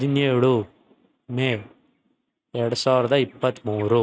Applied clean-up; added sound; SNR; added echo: neural mask model RNNoise.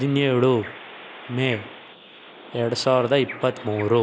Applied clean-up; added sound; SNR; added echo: neural mask model Resemble Enhance denoiser.